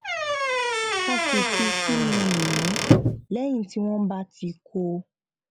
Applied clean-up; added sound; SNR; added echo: none; Squeak / Wood; -4 dB; none.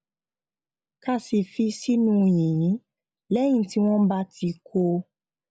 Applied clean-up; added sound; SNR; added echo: none; none; none; none.